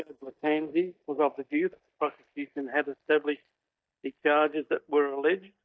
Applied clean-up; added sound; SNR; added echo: neural mask model DeepFilterNet 3.